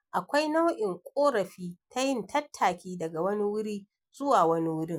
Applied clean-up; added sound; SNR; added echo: none; none; none; none.